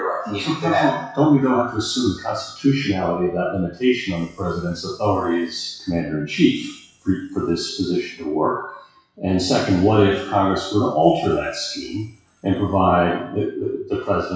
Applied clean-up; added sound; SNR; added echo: classical method WPE with log-MMSE.